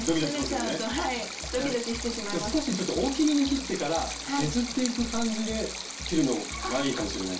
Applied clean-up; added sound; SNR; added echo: none; Stream; 8 dB; reverberation time 0.2 s.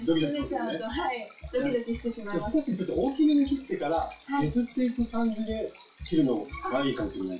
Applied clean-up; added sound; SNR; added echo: classical method WPE with log-MMSE.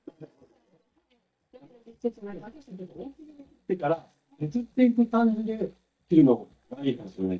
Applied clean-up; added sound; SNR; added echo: neural mask model DeepFilterNet 3.